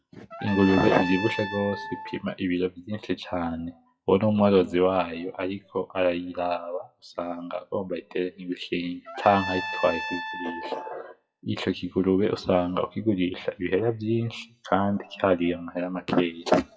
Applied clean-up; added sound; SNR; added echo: classical method WPE with log-MMSE.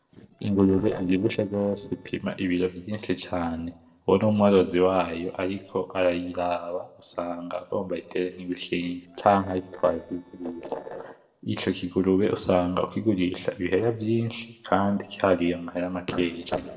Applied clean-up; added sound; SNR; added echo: neural separator model SepFormer DNS4.